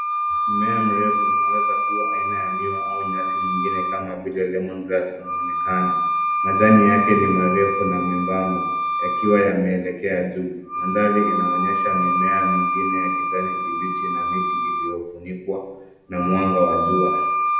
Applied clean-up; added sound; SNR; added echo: none; Wind instrument, woodwind instrument; -1 dB; reverberation time 0.8 s.